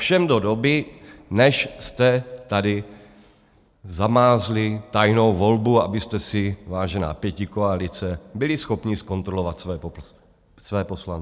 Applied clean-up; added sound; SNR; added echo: none; none; none; none.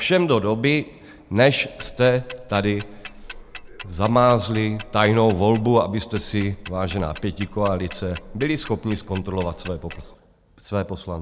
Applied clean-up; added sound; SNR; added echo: none; Tick-tock; 16 dB; none.